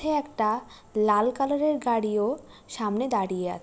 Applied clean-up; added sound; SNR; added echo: none; none; none; none.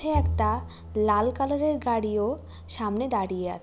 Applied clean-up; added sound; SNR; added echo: none; Bowed string instrument; 7 dB; none.